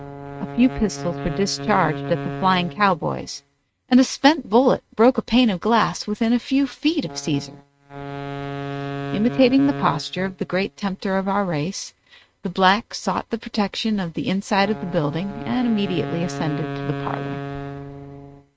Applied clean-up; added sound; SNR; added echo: neural mask model RNNoise.